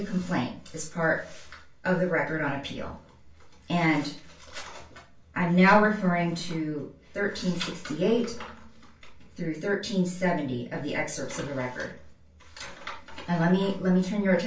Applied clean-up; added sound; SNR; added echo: none; none; none; reverberation time 0.3 s.